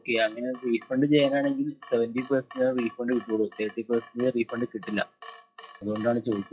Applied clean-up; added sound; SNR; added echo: classical method WPE with log-MMSE.